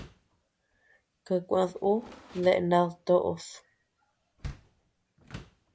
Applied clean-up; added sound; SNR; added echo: none; Door; 19 dB; none.